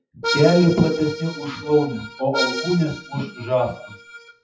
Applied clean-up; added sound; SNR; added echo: classical method WPE with log-MMSE.